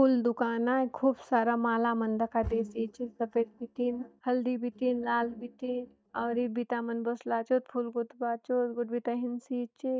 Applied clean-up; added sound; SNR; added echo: neural mask model DeepFilterNet 3.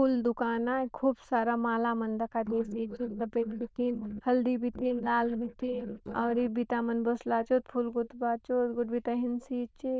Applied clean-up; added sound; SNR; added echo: neural diffusion model UNIVERSE++.